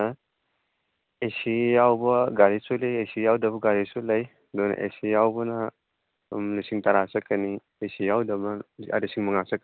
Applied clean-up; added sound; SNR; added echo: none; none; none; none.